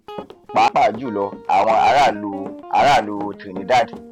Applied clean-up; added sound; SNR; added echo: none; Run + Guitar; 16 dB; none.